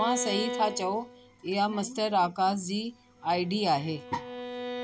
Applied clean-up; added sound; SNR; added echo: none; Bowed string instrument; 10 dB; none.